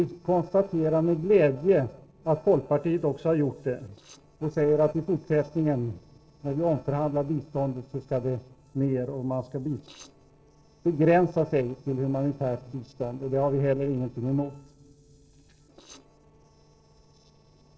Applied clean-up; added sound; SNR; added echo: neural separator model SepFormer DNS4.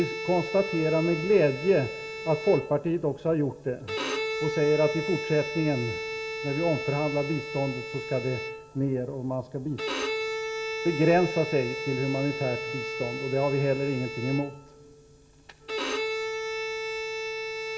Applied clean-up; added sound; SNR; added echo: none; Bowed string instrument; 6 dB; reverberation time 0.3 s.